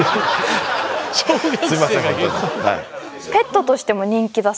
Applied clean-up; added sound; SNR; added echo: none; none; none; none.